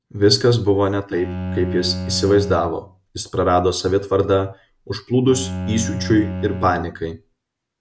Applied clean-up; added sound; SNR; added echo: none; Bowed string instrument; 9 dB; none.